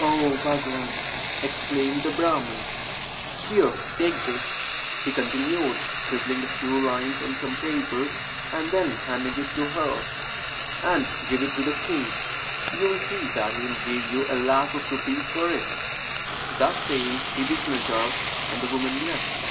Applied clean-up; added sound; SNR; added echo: none; Frying (food); -1 dB; reverberation time 0.6 s.